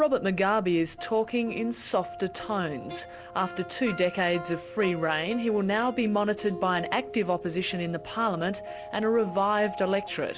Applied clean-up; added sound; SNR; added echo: none; none; none; none.